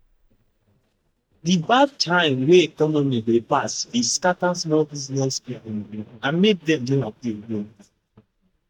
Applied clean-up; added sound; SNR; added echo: neural mask model DeepFilterNet 3.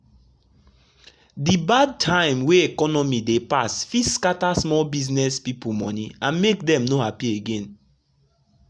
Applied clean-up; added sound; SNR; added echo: none; none; none; none.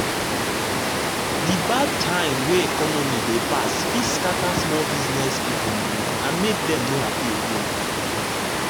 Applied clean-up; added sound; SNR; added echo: none; Water; -3 dB; none.